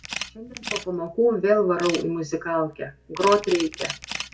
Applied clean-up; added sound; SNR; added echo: none; Camera; 11 dB; reverberation time 0.2 s.